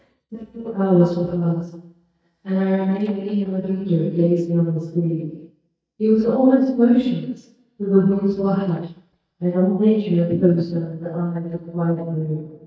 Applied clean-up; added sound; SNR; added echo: neural mask model DeepFilterNet 3.